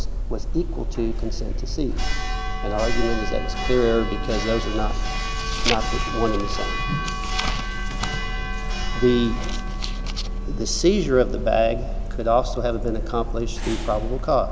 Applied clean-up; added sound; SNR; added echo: none; Church bell; -1 dB; none.